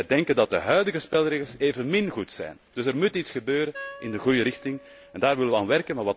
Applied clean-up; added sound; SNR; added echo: none; Wind instrument, woodwind instrument; 19 dB; none.